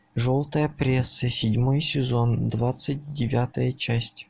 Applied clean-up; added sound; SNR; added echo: none; none; none; none.